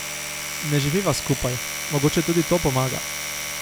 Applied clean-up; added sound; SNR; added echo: none; Domestic sounds, home sounds; 5 dB; none.